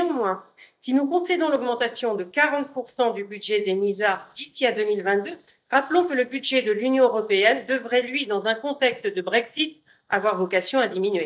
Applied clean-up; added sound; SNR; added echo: neural mask model DeepFilterNet 3.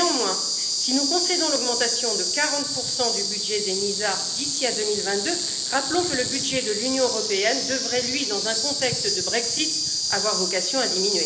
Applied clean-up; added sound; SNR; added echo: none; Insect; -1 dB; reverberation time 0.8 s.